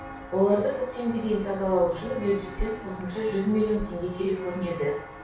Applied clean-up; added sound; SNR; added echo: none; Walk, footsteps; 12 dB; reverberation time 0.6 s.